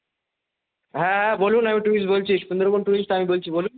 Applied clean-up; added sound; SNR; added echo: none; none; none; none.